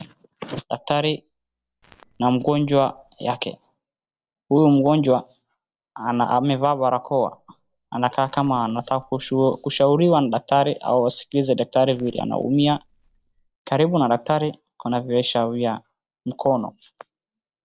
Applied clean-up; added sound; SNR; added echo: neural separator model SepFormer DNS4.